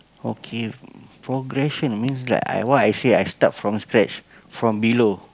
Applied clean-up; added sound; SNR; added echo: none; none; none; none.